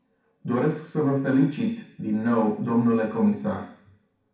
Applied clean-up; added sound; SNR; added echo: none; none; none; reverberation time 0.6 s.